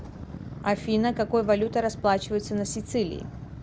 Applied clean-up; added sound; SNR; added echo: none; Motorcycle; 12 dB; none.